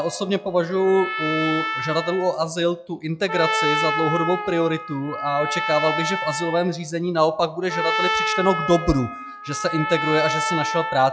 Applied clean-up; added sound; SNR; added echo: classical method log-MMSE.